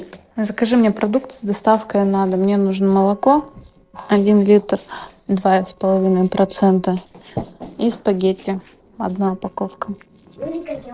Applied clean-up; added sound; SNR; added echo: neural separator model SepFormer DNS4.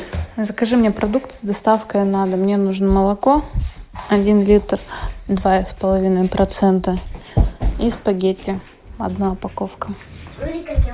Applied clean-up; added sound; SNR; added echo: none; none; none; none.